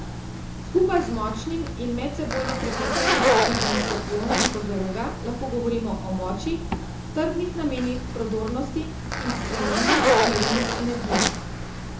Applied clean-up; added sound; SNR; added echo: none; Zipper (clothing); -2 dB; reverberation time 0.6 s.